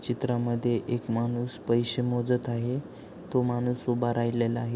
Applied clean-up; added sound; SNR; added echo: none; none; none; none.